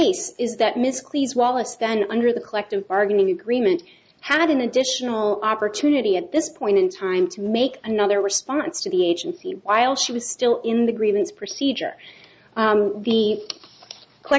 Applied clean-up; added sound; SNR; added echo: none; none; none; none.